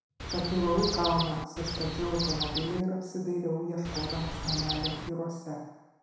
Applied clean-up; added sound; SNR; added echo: none; Chirp, tweet; 3 dB; reverberation time 1.0 s.